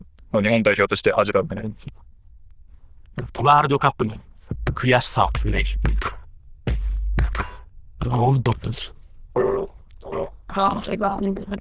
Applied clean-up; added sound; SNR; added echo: neural diffusion model UNIVERSE++.